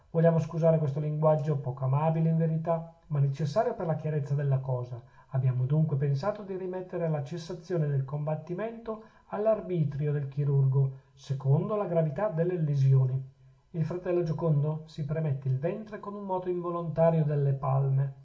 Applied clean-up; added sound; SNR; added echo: none; none; none; reverberation time 0.6 s.